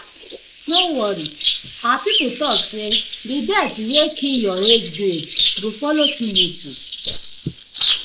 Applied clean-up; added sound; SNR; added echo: neural mask model Resemble Enhance denoiser.